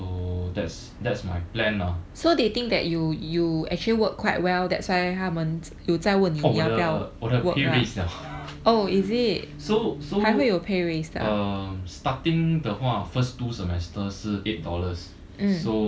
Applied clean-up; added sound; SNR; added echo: none; Organ; 15 dB; none.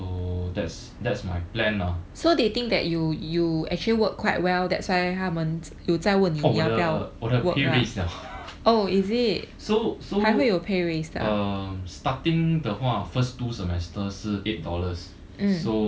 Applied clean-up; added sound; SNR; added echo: none; none; none; none.